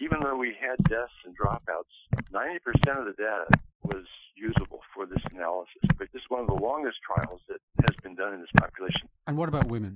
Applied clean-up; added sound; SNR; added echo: classical method Wiener filter.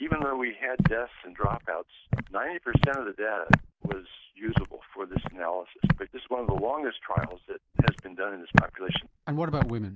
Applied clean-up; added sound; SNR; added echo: none; Walk, footsteps; -3 dB; none.